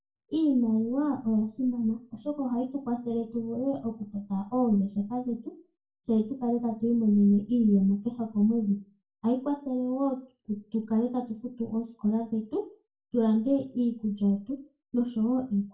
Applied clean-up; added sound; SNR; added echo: none; none; none; reverberation time 0.3 s.